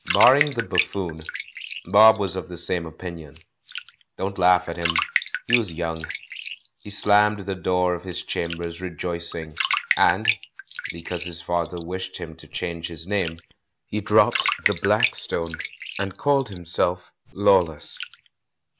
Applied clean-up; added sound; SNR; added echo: none; Bathtub (filling or washing); 6 dB; none.